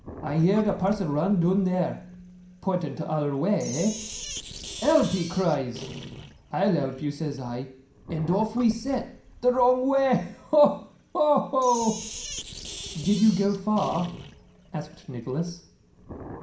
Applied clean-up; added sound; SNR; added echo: none; Sink (filling or washing); 15 dB; reverberation time 0.5 s.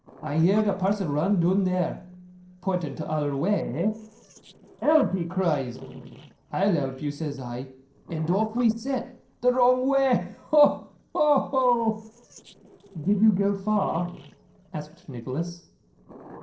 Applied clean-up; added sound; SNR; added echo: neural separator model SepFormer DNS4.